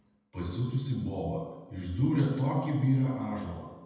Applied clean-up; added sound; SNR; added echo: none; none; none; reverberation time 1.1 s.